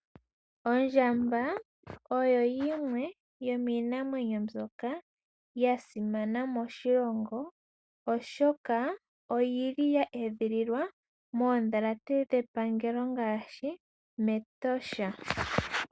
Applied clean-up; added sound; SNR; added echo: none; none; none; none.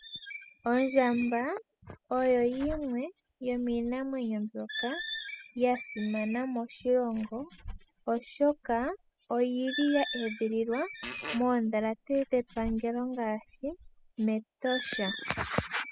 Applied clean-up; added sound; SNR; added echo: classical method spectral subtraction.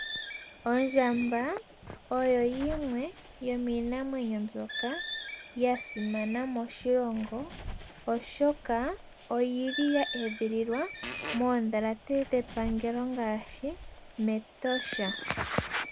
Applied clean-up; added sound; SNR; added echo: none; Fart + Bird; 11 dB; none.